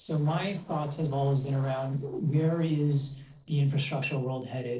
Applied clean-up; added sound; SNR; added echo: neural separator model SepFormer DNS4.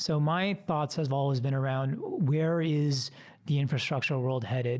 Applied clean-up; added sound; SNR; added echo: none; none; none; none.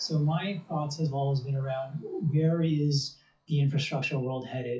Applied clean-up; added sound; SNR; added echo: classical method WPE with log-MMSE.